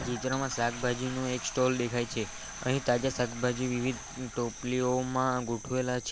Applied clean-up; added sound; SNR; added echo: none; Toilet flush; 14 dB; none.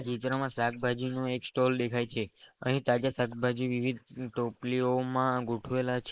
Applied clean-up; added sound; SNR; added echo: neural mask model Resemble Enhance denoiser.